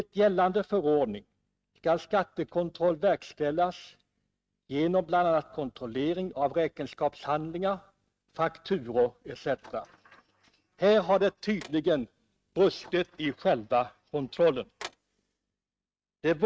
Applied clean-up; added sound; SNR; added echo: neural mask model RNNoise.